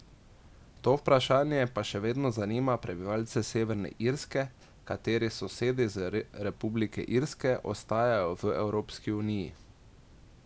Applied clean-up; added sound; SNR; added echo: none; none; none; none.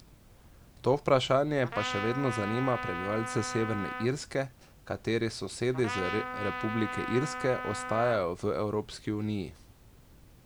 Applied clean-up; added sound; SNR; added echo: none; Trumpet; 6 dB; none.